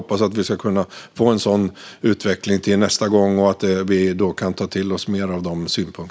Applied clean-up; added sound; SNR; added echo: none; none; none; none.